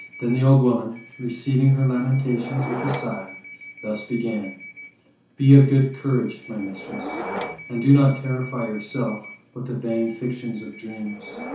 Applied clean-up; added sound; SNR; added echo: none; Subway, metro, underground / Door; 15 dB; reverberation time 0.9 s.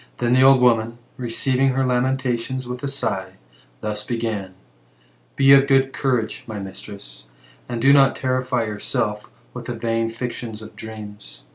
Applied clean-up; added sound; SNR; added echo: none; none; none; none.